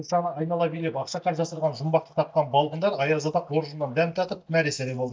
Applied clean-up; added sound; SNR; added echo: neural mask model DeepFilterNet 3.